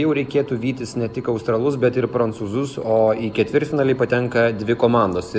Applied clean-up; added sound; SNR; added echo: none; none; none; none.